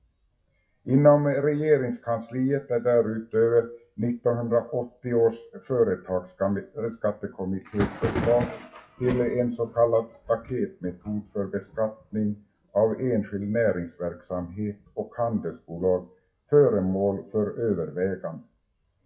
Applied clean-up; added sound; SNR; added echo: classical method WPE with log-MMSE.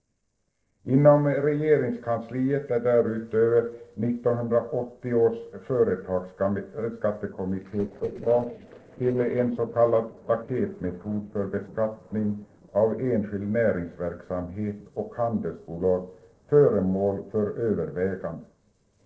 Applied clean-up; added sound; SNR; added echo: neural separator model SepFormer DNS4.